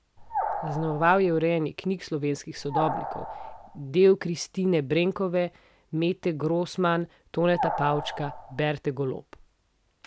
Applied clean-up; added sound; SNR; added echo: none; Animal; 6 dB; none.